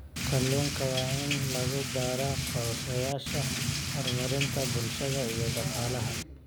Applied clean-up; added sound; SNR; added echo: none; Drip / Rain; -1 dB; none.